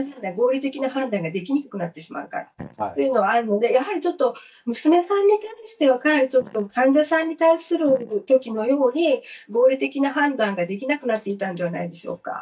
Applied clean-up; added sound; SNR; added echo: neural mask model DeepFilterNet 3.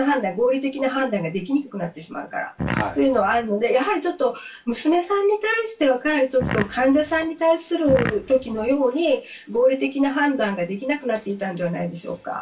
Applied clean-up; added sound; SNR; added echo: none; Fart; 7 dB; reverberation time 0.2 s.